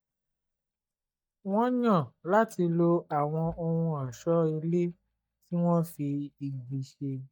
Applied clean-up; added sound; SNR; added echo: neural mask model DeepFilterNet 3.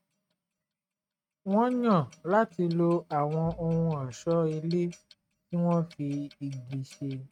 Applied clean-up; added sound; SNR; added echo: neural mask model RNNoise.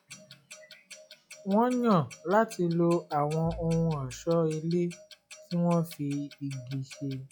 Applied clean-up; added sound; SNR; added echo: classical method log-MMSE.